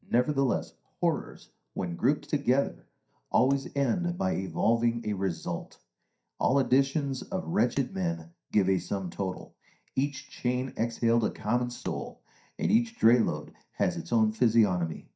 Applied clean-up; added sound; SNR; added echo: neural mask model DeepFilterNet 3.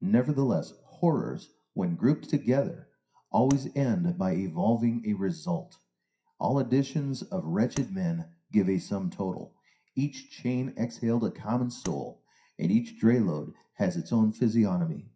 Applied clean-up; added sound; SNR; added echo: classical method WPE with log-MMSE.